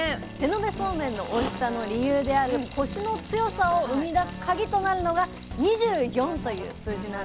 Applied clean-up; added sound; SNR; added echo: none; Frying (food); 20 dB; none.